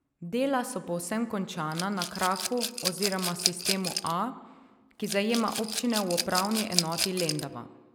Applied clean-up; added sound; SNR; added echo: none; Rattle / Glass; 3 dB; none.